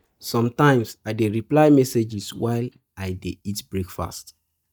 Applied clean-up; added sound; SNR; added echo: neural mask model DeepFilterNet 3.